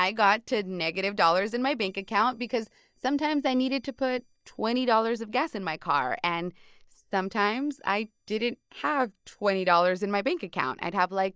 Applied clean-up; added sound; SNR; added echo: neural mask model DeepFilterNet 3.